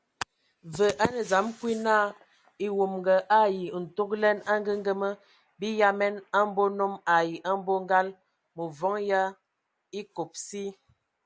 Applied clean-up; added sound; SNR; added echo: none; none; none; none.